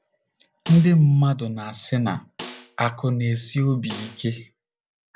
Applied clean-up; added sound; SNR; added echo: none; Snare drum; 18 dB; none.